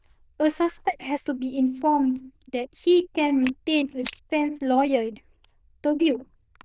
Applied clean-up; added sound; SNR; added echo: neural diffusion model UNIVERSE++.